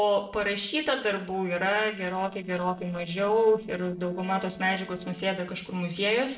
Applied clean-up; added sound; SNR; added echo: neural separator model SepFormer DNS4.